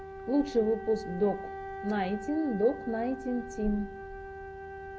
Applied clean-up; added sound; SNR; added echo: none; Wind instrument, woodwind instrument; 10 dB; none.